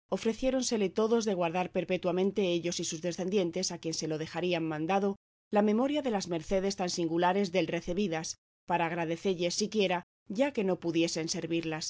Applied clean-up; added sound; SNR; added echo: none; none; none; none.